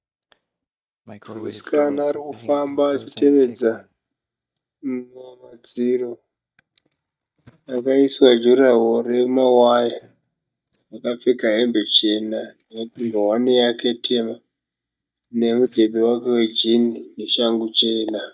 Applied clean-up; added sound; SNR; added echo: neural mask model DeepFilterNet 3.